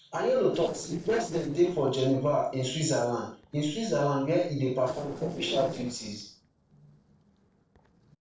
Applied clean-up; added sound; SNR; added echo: neural separator model SepFormer DNS4.